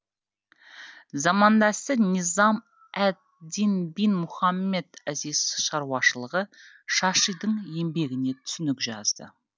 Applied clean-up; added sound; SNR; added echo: none; none; none; none.